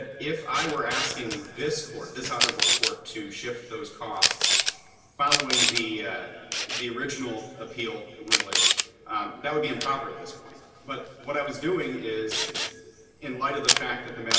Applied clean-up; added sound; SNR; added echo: none; Camera; -2 dB; reverberation time 2.3 s.